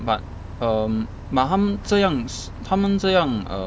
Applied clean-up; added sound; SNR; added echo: none; Bus; 13 dB; none.